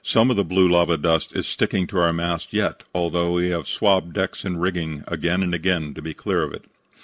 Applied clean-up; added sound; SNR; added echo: none; none; none; none.